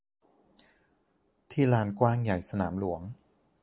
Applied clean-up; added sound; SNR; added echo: none; none; none; none.